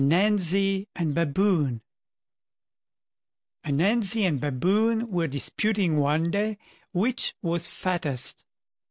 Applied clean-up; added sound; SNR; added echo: none; none; none; none.